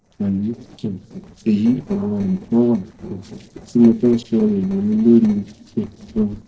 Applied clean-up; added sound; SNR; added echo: neural separator model SepFormer DNS4.